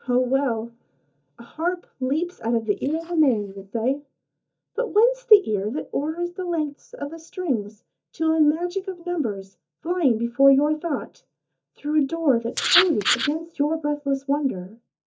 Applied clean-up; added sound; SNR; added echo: neural mask model DeepFilterNet 3.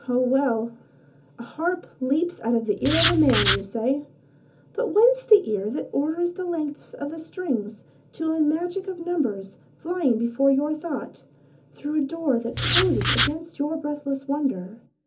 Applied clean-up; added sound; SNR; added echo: none; Writing; -4 dB; reverberation time 0.3 s.